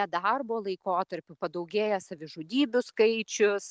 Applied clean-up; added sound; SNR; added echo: none; none; none; none.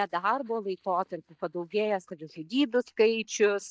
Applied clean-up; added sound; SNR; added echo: neural mask model DeepFilterNet 3.